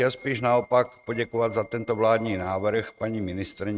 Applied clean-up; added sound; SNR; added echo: neural mask model RNNoise.